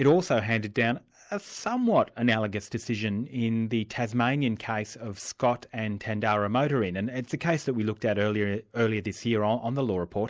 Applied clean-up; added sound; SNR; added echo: none; none; none; none.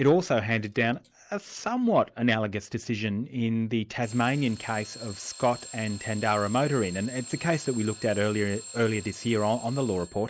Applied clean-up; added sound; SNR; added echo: none; Alarm / Clock; 17 dB; none.